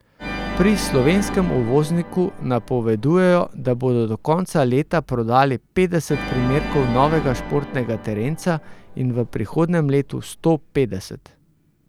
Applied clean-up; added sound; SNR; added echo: none; Organ; 11 dB; none.